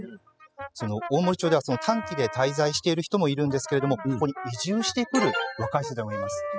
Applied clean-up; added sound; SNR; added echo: classical method spectral subtraction.